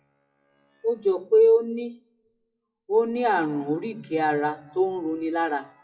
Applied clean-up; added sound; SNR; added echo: classical method WPE with log-MMSE.